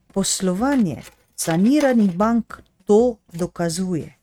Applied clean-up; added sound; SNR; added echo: neural mask model RNNoise.